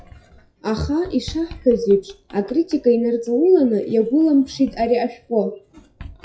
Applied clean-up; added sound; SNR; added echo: classical method WPE with log-MMSE.